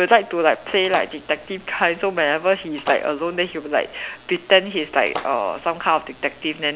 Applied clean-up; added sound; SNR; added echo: none; Splash, splatter; 17 dB; none.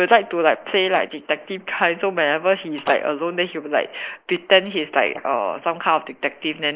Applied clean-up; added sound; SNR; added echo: neural mask model Resemble Enhance denoiser.